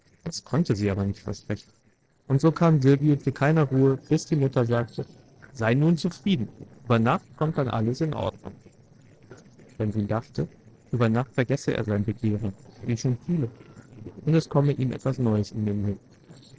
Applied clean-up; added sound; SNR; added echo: neural separator model SepFormer DNS4.